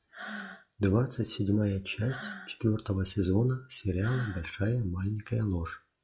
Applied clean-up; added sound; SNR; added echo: classical method log-MMSE.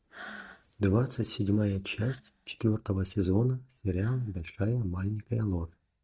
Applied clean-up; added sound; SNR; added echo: neural mask model DeepFilterNet 3.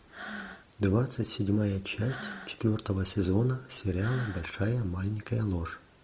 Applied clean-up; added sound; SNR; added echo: none; Breathing; 16 dB; none.